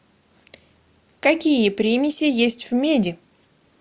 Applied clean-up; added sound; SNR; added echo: none; none; none; none.